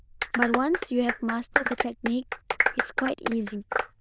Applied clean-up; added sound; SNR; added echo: neural diffusion model UNIVERSE++.